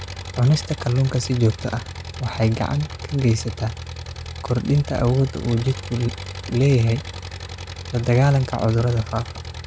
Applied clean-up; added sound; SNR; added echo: none; Engine; 11 dB; none.